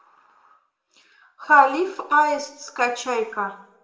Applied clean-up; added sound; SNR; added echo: none; none; none; reverberation time 0.6 s.